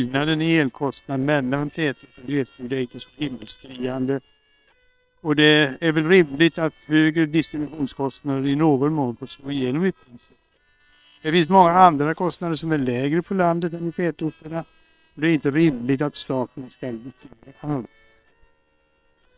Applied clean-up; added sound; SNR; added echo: neural separator model SepFormer WHAM!.